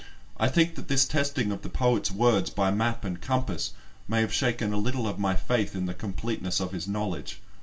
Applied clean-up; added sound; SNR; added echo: none; none; none; reverberation time 0.2 s.